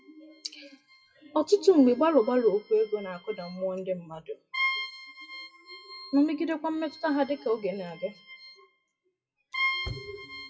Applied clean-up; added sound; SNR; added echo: classical method WPE with log-MMSE.